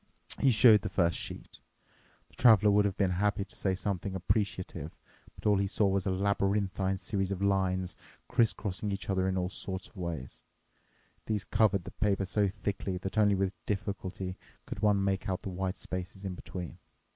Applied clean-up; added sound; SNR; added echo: none; none; none; none.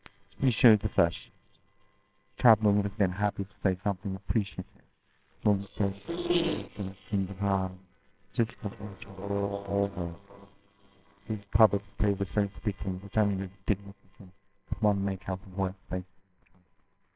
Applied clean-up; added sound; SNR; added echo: neural separator model SepFormer WHAMR!.